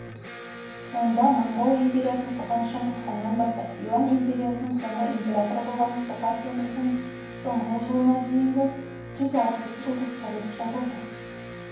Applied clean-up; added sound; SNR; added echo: none; Electric guitar; 12 dB; reverberation time 1.2 s.